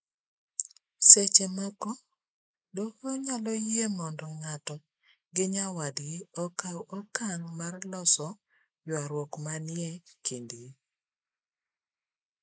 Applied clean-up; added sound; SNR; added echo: neural mask model Resemble Enhance denoiser.